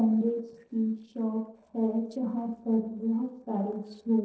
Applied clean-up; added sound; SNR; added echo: neural separator model SepFormer DNS4.